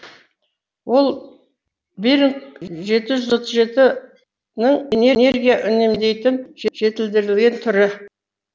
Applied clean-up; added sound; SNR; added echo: none; none; none; none.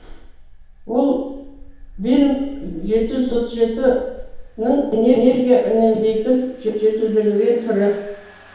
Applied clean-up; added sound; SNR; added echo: none; Engine; 18 dB; reverberation time 2.2 s.